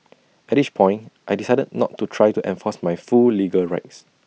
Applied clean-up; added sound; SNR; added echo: none; none; none; none.